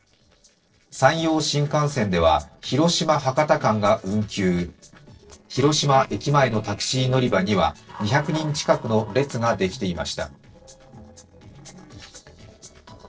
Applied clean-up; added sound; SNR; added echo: neural separator model SepFormer DNS4.